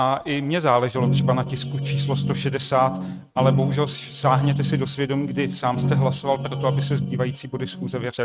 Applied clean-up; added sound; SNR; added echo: neural mask model RNNoise.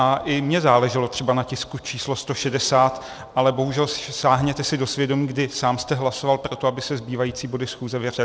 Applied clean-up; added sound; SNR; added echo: none; none; none; none.